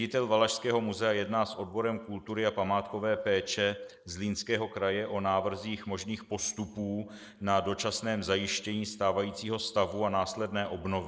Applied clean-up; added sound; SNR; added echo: neural mask model Resemble Enhance denoiser.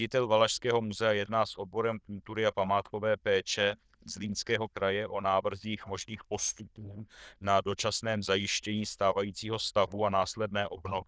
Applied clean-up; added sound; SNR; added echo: neural diffusion model UNIVERSE++.